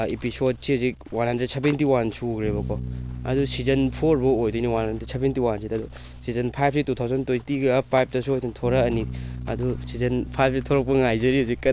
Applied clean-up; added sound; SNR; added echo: none; Bass guitar; 12 dB; none.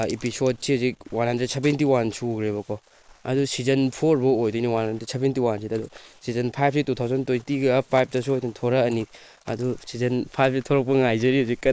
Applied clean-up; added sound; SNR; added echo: neural mask model Resemble Enhance denoiser.